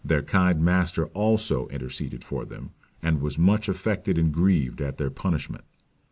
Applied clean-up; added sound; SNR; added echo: none; none; none; none.